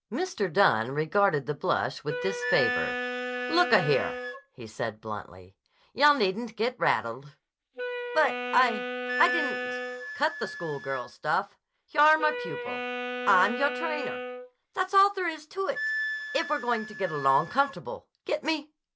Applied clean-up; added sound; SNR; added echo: none; Wind instrument, woodwind instrument + Wind instrument, woodwind instrument; 7 dB; none.